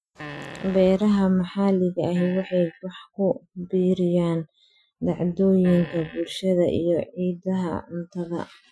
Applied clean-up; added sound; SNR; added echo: classical method Wiener filter.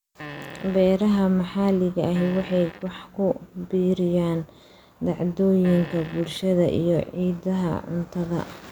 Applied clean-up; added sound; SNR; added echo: none; Fart; 17 dB; none.